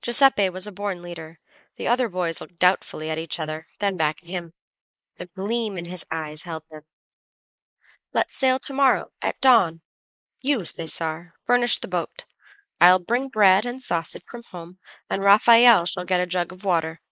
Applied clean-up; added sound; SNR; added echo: neural mask model Resemble Enhance denoiser.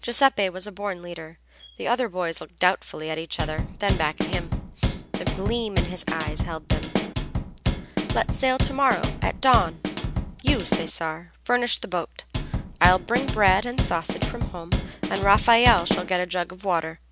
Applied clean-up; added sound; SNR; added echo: none; Drum kit; 1 dB; none.